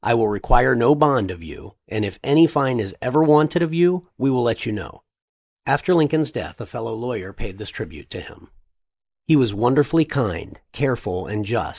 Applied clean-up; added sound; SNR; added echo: neural mask model Resemble Enhance denoiser.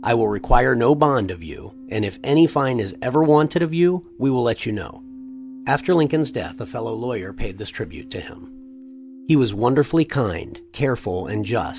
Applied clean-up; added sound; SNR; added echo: none; Keyboard (musical); 19 dB; none.